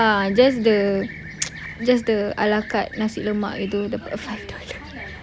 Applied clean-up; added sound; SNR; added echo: none; Fixed-wing aircraft, airplane; 15 dB; none.